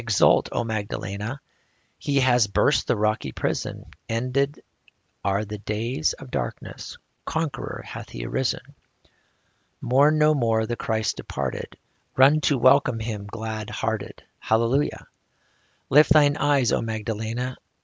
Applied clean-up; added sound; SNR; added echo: none; none; none; none.